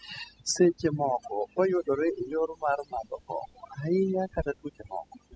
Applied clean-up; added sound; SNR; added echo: classical method spectral subtraction.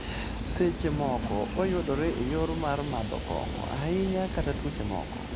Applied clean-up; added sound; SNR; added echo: none; Train; 3 dB; none.